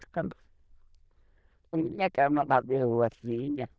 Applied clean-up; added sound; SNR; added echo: neural diffusion model UNIVERSE++.